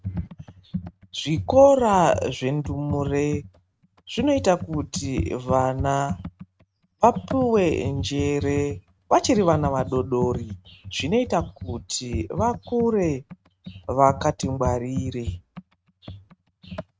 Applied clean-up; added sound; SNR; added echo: neural mask model RNNoise.